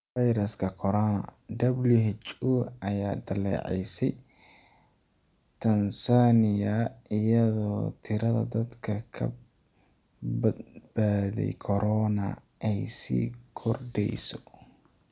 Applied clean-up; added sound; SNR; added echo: none; none; none; none.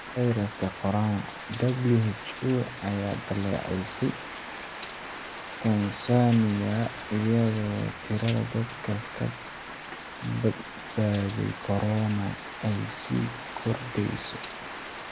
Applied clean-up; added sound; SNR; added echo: none; Rain; 11 dB; none.